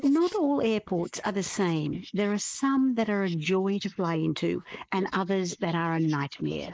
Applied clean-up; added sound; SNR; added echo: neural mask model Resemble Enhance denoiser.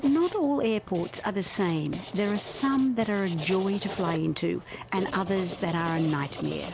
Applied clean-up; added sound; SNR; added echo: none; Writing; 12 dB; none.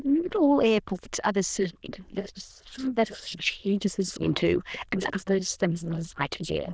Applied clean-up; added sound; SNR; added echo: neural diffusion model UNIVERSE++.